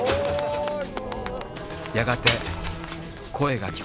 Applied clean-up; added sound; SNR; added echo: none; Engine; 3 dB; none.